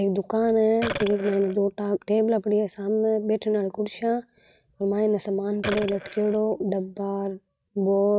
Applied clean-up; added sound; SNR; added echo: neural mask model RNNoise.